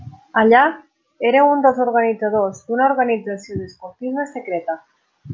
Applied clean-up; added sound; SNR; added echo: none; none; none; none.